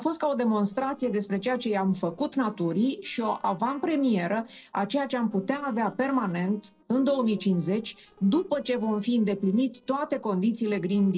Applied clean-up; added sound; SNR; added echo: neural separator model SepFormer DNS4.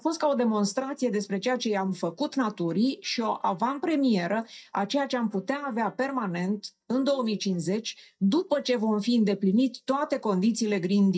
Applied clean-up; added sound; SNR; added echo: neural mask model DeepFilterNet 3.